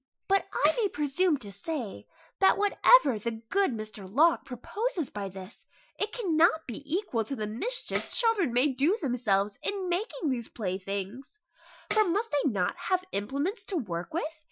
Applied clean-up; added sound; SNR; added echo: classical method Wiener filter.